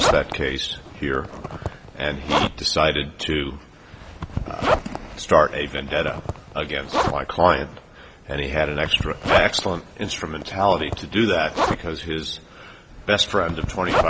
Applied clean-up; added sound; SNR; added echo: none; Zipper (clothing); 4 dB; none.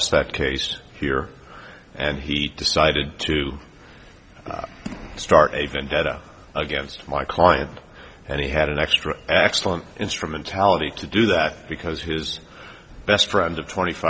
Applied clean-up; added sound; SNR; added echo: none; none; none; none.